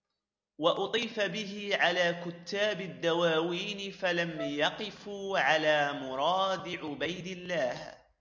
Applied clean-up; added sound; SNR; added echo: none; Wind instrument, woodwind instrument; 12 dB; none.